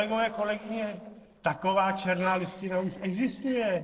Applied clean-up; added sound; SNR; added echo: neural separator model SepFormer DNS4.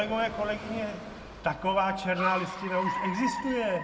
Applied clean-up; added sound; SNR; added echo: none; Car; 7 dB; reverberation time 1.0 s.